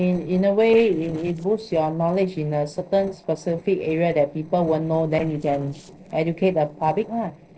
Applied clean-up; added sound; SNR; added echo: neural separator model SepFormer DNS4.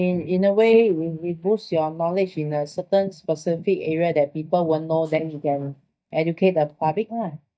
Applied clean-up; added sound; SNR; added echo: neural mask model DeepFilterNet 3.